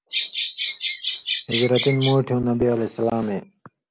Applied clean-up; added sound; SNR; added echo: none; Bird vocalization, bird call, bird song; 2 dB; none.